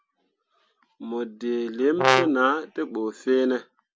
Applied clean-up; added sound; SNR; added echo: none; Brass instrument; -3 dB; none.